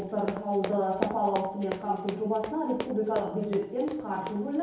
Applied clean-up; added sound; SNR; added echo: none; Run; 10 dB; reverberation time 2.2 s.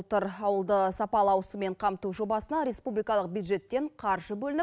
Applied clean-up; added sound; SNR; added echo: none; none; none; none.